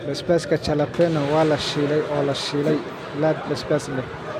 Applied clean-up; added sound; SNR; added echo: none; none; none; none.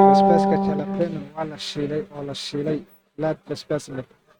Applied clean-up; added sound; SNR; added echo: neural mask model RNNoise.